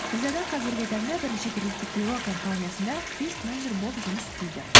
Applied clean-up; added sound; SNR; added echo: none; Toilet flush; -4 dB; none.